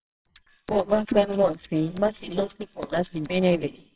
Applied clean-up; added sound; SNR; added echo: neural separator model SepFormer WHAMR!.